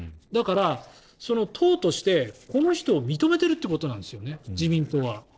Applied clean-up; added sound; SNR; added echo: neural separator model SepFormer DNS4.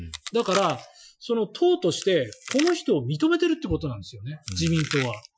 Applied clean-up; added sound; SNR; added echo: classical method Wiener filter.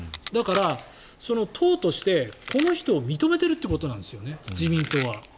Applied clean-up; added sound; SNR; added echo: none; Chewing, mastication; 13 dB; none.